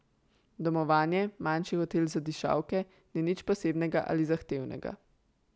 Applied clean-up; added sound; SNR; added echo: none; none; none; none.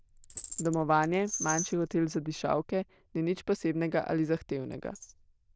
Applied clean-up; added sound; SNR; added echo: neural diffusion model UNIVERSE++.